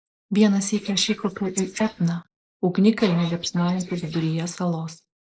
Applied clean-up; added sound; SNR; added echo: neural mask model Resemble Enhance denoiser.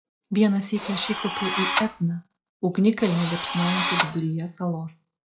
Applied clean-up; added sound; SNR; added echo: classical method log-MMSE.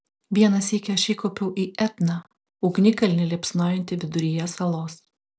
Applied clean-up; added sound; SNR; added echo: none; none; none; none.